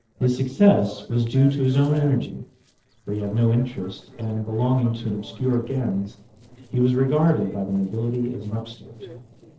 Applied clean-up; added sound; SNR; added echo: neural separator model SepFormer DNS4.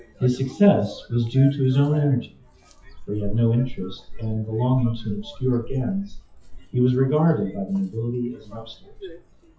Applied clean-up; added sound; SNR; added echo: classical method WPE with log-MMSE.